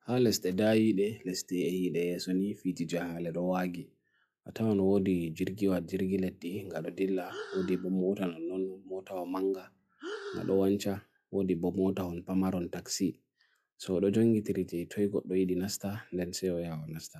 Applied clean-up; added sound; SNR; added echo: classical method log-MMSE.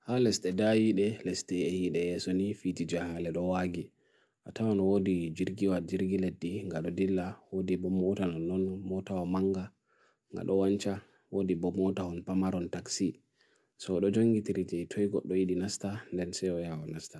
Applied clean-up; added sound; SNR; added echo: none; none; none; none.